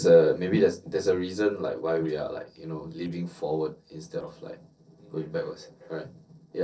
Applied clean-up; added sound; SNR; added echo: neural separator model SepFormer DNS4.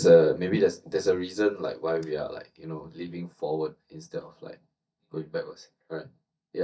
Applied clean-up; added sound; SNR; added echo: neural mask model DeepFilterNet 3.